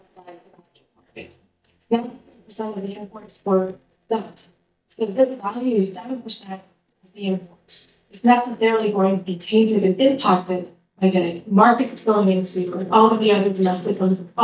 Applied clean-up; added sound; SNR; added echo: neural mask model DeepFilterNet 3.